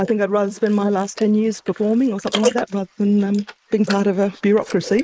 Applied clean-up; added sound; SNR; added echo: neural mask model Resemble Enhance denoiser.